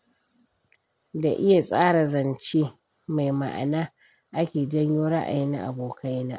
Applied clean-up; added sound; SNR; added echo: none; none; none; none.